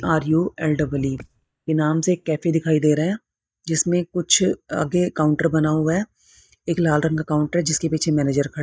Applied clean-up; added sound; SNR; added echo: neural mask model DeepFilterNet 3.